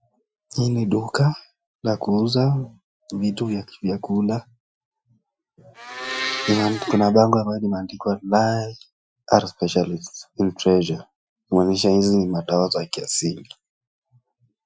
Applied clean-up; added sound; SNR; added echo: classical method Wiener filter.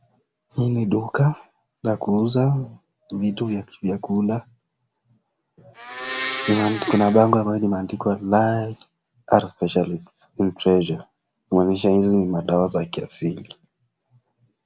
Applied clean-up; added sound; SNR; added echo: none; Domestic sounds, home sounds; 7 dB; none.